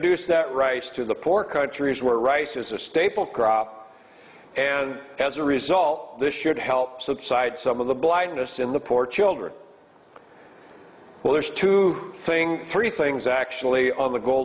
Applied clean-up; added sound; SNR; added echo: none; none; none; none.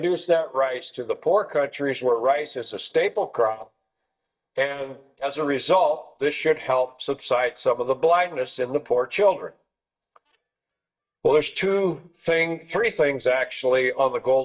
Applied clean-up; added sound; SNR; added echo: neural mask model DeepFilterNet 3.